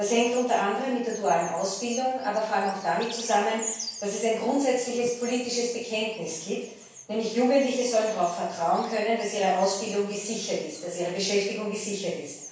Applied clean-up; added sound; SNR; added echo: none; Bird vocalization, bird call, bird song; 17 dB; reverberation time 0.7 s.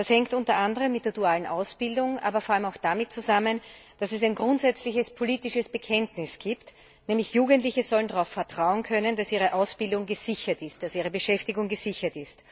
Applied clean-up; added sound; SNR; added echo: none; none; none; none.